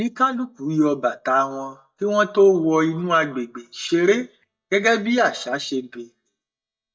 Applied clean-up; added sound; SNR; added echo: neural mask model DeepFilterNet 3.